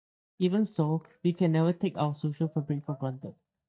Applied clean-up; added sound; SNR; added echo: neural mask model DeepFilterNet 3.